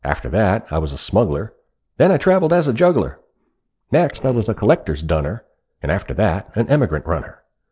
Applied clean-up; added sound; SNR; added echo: neural separator model SepFormer DNS4.